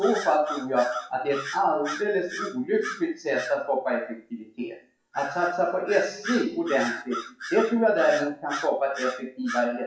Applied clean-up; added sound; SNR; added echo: classical method WPE with log-MMSE.